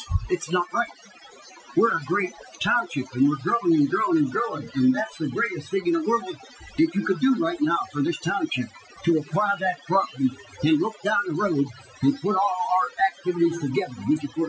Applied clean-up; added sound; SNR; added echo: classical method Wiener filter.